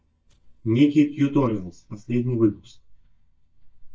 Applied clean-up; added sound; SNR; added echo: neural mask model DeepFilterNet 3.